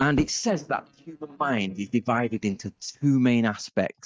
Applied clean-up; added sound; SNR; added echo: neural mask model DeepFilterNet 3.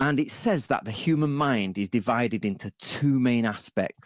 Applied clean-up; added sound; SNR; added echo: none; none; none; none.